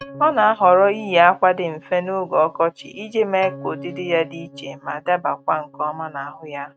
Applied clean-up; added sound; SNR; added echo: neural mask model RNNoise.